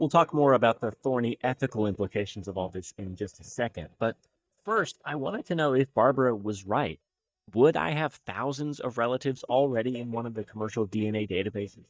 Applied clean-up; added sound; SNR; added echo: neural mask model DeepFilterNet 3.